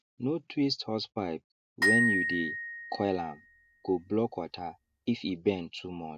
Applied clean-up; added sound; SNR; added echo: none; Glockenspiel; 1 dB; none.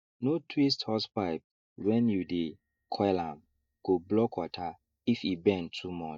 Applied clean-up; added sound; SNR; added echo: neural mask model DeepFilterNet 3.